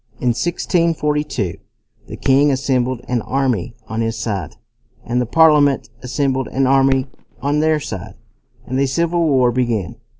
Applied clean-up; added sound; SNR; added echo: none; Fireworks; 18 dB; none.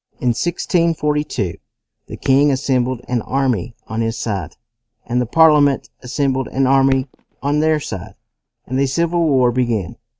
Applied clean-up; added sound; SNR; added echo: neural mask model RNNoise.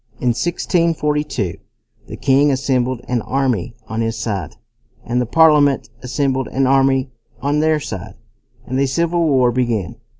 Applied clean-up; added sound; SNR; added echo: none; none; none; none.